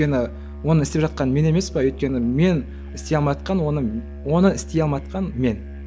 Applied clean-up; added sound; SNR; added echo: none; Musical instrument; 12 dB; none.